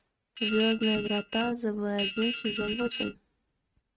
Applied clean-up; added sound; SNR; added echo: neural mask model RNNoise.